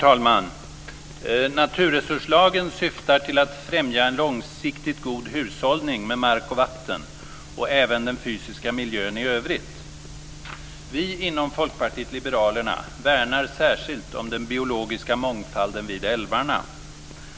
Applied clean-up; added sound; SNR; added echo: none; none; none; none.